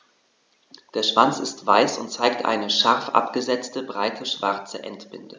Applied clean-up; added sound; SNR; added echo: none; none; none; none.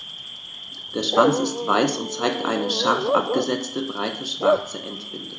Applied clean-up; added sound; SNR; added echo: none; Bark / Cricket; 2 dB; reverberation time 0.4 s.